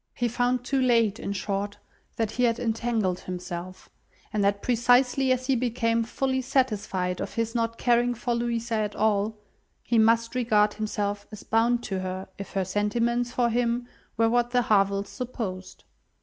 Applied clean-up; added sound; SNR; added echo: none; none; none; none.